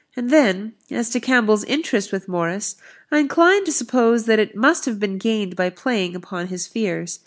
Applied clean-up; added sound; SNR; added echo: none; none; none; none.